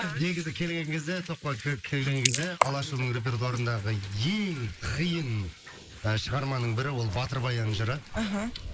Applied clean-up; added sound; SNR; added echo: neural mask model Resemble Enhance denoiser.